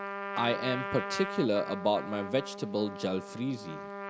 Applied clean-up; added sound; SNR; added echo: none; Trumpet; 7 dB; none.